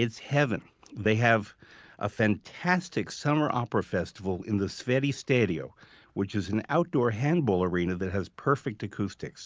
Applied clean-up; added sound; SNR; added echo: none; none; none; none.